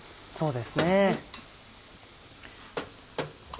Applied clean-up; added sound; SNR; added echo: none; none; none; none.